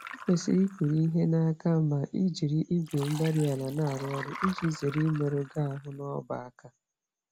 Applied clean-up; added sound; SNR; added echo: none; Liquid; 16 dB; none.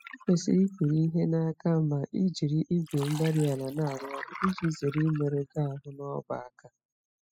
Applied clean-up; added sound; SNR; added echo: classical method spectral subtraction.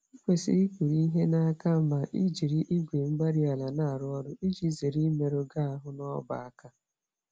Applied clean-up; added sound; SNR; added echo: none; none; none; none.